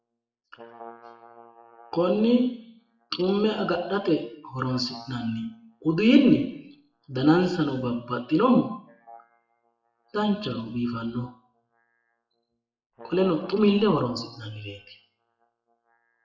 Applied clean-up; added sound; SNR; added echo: classical method WPE with log-MMSE.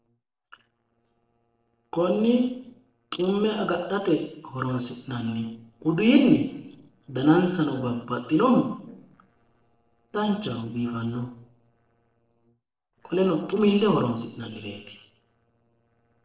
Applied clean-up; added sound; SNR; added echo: neural separator model SepFormer DNS4.